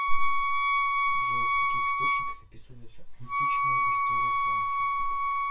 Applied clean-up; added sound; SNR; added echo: none; Wind instrument, woodwind instrument; -3 dB; reverberation time 0.2 s.